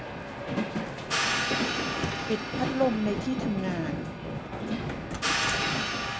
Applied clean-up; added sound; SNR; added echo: none; Hi-hat + Train; -4 dB; none.